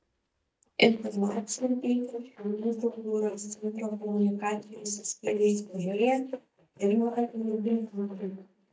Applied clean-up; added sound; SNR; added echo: neural mask model DeepFilterNet 3.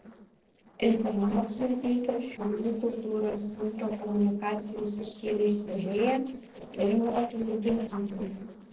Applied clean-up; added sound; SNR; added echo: neural separator model SepFormer DNS4.